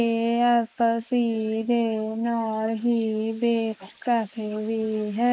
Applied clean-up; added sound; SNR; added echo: neural mask model Resemble Enhance denoiser.